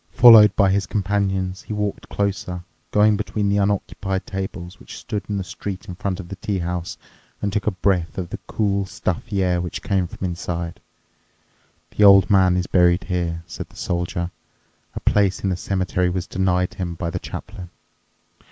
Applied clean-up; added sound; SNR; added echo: none; none; none; none.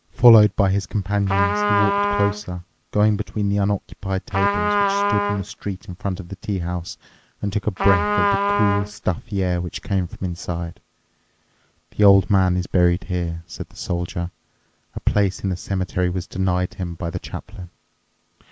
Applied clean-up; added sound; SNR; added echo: none; Trumpet; 1 dB; none.